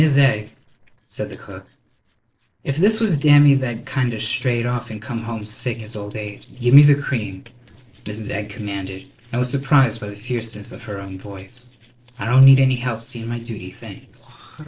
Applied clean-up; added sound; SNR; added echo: neural separator model SepFormer DNS4.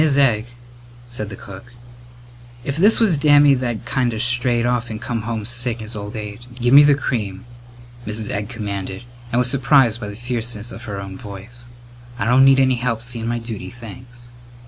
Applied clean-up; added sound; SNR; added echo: none; none; none; none.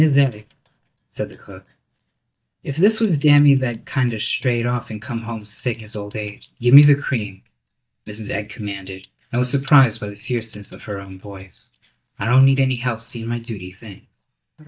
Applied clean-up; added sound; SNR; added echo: neural mask model DeepFilterNet 3.